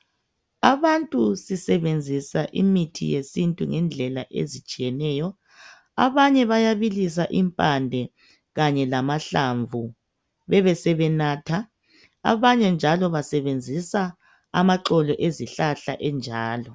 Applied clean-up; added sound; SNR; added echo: none; none; none; none.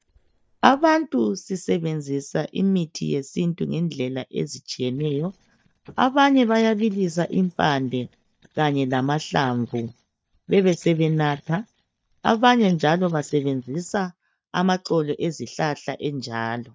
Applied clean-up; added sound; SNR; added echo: neural mask model DeepFilterNet 3.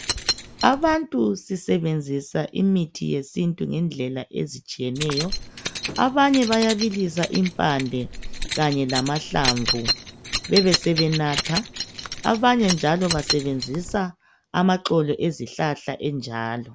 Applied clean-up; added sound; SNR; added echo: none; Keys jangling; 8 dB; none.